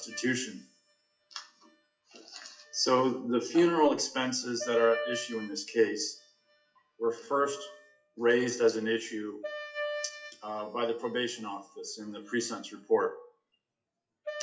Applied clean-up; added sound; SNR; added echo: classical method WPE with log-MMSE.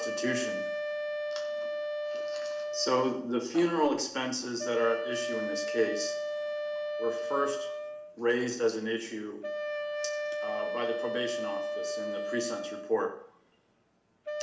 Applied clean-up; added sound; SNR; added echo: none; Wind instrument, woodwind instrument; 2 dB; reverberation time 0.6 s.